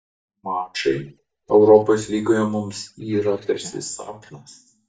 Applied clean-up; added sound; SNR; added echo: neural mask model DeepFilterNet 3.